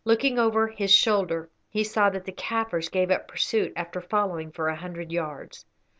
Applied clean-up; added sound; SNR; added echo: none; none; none; none.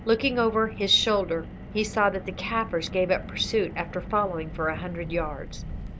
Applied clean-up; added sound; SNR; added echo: none; Car; 11 dB; none.